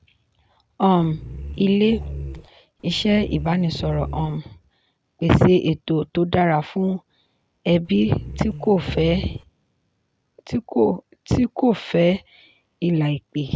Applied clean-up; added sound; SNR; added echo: none; Growling; 11 dB; none.